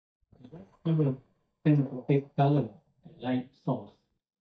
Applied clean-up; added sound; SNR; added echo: neural mask model DeepFilterNet 3.